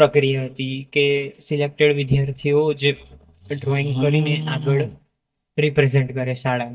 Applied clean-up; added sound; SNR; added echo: neural mask model DeepFilterNet 3.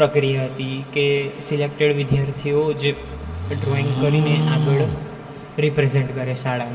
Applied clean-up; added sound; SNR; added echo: none; Livestock, farm animals, working animals; 2 dB; reverberation time 2.3 s.